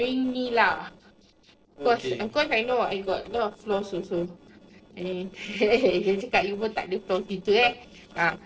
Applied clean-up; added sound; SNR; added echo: neural separator model SepFormer DNS4.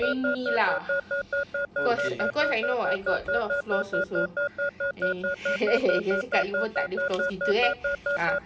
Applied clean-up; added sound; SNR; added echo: none; Alarm / Keyboard (musical); 0 dB; reverberation time 0.2 s.